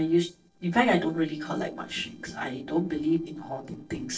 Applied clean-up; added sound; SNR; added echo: neural separator model SepFormer DNS4.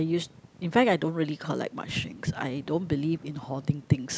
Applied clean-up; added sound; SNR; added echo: none; none; none; none.